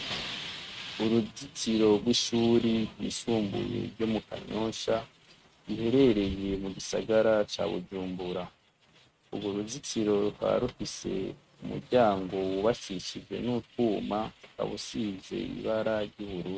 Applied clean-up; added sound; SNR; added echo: neural mask model RNNoise.